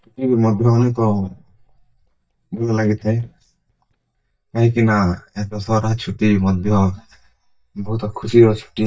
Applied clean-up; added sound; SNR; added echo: neural mask model DeepFilterNet 3.